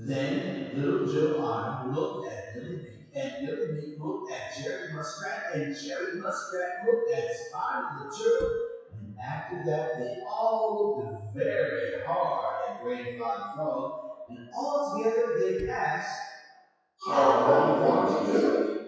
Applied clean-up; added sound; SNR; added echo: classical method WPE with log-MMSE.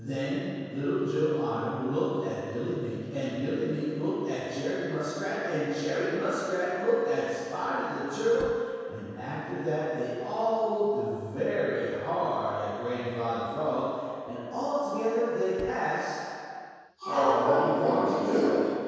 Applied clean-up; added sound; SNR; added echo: none; Bowed string instrument; 17 dB; reverberation time 2.2 s.